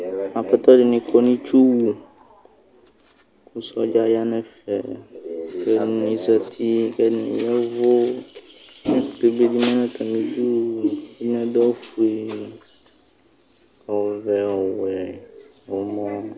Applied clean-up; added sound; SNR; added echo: none; none; none; none.